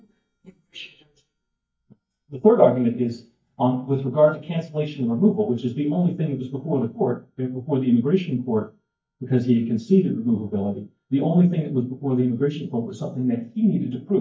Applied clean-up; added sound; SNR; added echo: neural mask model DeepFilterNet 3.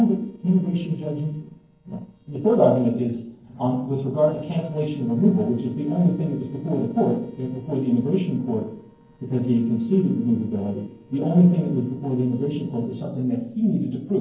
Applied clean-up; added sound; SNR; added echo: neural separator model SepFormer DNS4.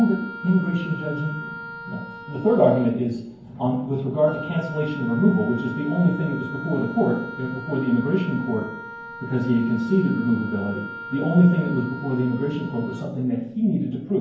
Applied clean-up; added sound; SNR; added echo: none; Wind instrument, woodwind instrument; 14 dB; reverberation time 0.9 s.